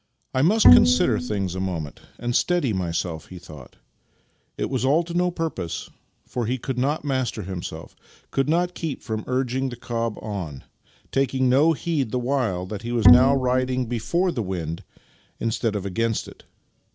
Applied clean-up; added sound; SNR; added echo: none; Bowed string instrument; -4 dB; none.